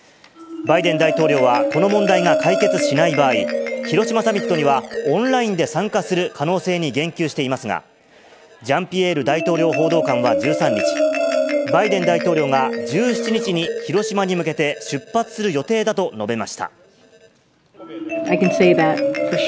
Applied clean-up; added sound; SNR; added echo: none; Marimba, xylophone; 3 dB; none.